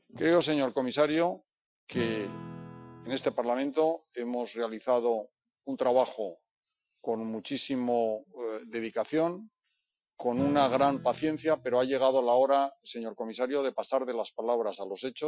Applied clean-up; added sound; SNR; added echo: classical method Wiener filter.